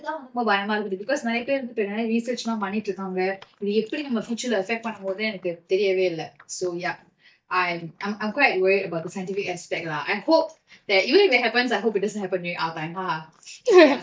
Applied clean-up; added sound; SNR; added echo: neural mask model DeepFilterNet 3.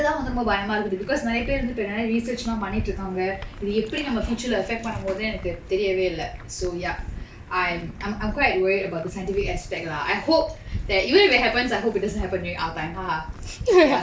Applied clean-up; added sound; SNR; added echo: none; Glass; 12 dB; none.